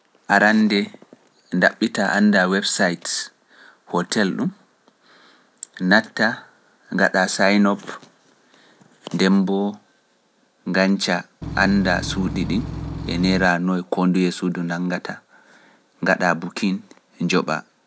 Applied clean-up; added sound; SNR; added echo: none; Engine / Truck / Car; 7 dB; none.